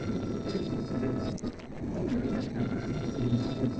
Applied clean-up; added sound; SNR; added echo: neural separator model SepFormer DNS4.